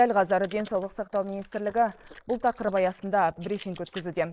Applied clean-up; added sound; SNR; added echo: neural mask model Resemble Enhance denoiser.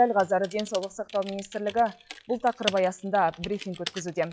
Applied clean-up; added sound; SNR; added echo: classical method log-MMSE.